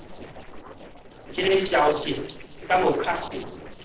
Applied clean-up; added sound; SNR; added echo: neural separator model SepFormer DNS4.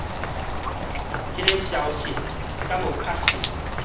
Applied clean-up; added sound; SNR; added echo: none; Rain; -4 dB; reverberation time 0.8 s.